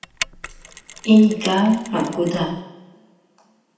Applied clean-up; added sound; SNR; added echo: none; Mechanisms; 15 dB; reverberation time 0.9 s.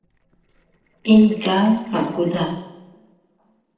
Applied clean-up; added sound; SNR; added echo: neural separator model SepFormer DNS4.